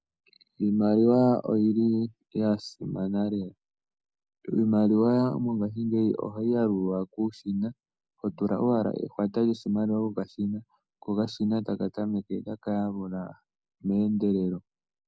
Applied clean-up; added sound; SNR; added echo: none; none; none; none.